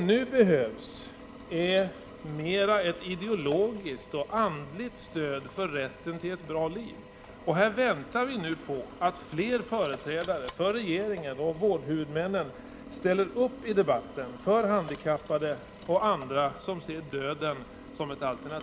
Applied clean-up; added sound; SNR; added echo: none; Drill; 17 dB; none.